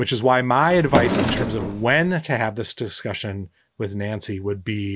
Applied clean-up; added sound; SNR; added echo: none; Drawer open or close; 1 dB; none.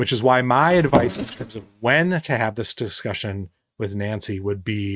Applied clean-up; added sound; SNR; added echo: neural mask model RNNoise.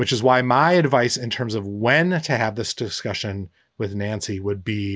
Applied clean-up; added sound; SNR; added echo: none; none; none; none.